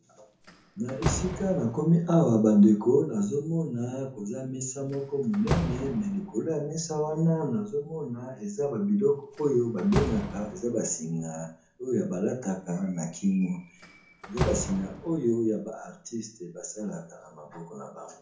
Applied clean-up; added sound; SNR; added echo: none; Slam; 11 dB; reverberation time 0.5 s.